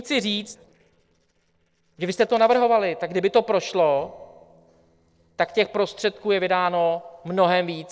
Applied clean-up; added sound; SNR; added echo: neural separator model SepFormer DNS4.